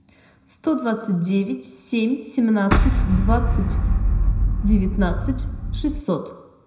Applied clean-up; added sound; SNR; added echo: none; Boom; -5 dB; reverberation time 0.8 s.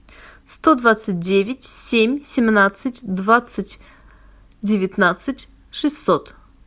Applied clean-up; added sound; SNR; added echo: none; none; none; none.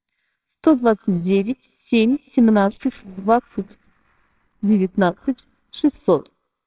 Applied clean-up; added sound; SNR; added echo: neural separator model SepFormer WHAMR!.